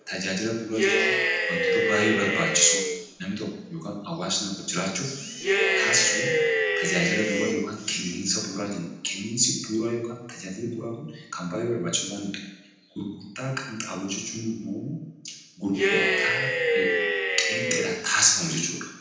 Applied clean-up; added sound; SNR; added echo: none; Cheering; -3 dB; reverberation time 0.9 s.